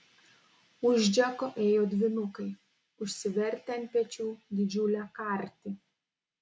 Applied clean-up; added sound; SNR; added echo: none; none; none; none.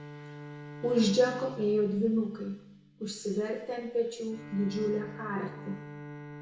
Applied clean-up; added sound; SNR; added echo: none; Bowed string instrument; 14 dB; reverberation time 0.8 s.